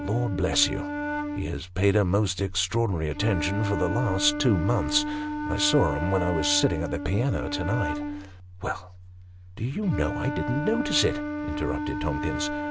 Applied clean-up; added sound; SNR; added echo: none; Wind instrument, woodwind instrument; 5 dB; none.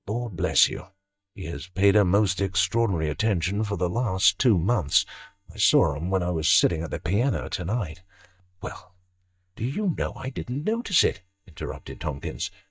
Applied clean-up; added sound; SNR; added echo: neural mask model DeepFilterNet 3.